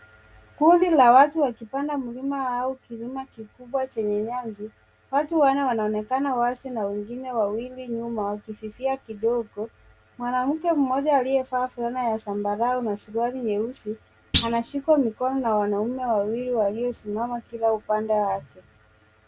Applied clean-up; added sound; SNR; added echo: none; Thump, thud; 4 dB; none.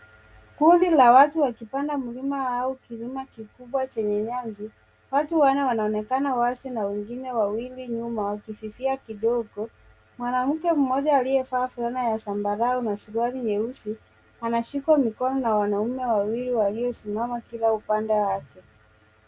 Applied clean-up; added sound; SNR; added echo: none; none; none; none.